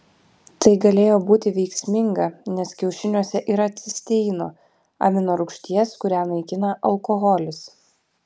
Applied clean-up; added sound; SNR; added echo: none; none; none; none.